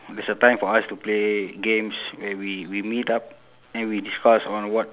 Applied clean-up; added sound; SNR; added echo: none; none; none; none.